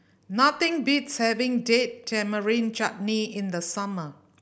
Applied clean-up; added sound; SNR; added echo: none; none; none; none.